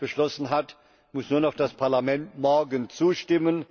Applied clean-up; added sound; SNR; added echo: none; none; none; none.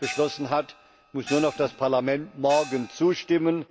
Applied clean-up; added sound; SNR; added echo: none; Gong; 15 dB; none.